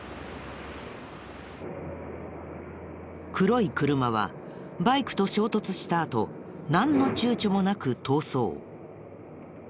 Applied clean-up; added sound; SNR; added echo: none; none; none; none.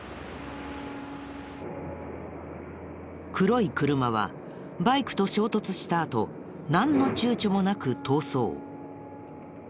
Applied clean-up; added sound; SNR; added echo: none; Wind instrument, woodwind instrument; 17 dB; none.